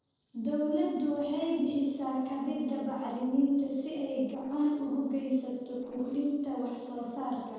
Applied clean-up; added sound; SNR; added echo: neural separator model SepFormer DNS4.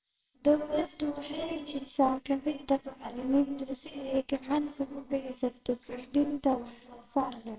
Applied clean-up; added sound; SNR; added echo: neural separator model SepFormer WHAMR!.